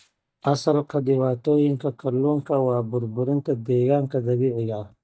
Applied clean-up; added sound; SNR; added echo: neural mask model DeepFilterNet 3.